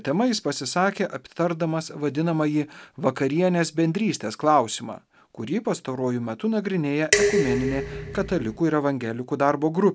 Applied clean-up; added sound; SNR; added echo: none; Dishes, pots, and pans; 1 dB; none.